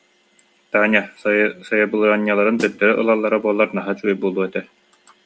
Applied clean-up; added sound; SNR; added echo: none; Snare drum; 13 dB; none.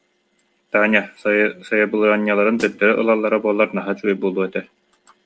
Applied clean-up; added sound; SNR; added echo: neural separator model SepFormer DNS4.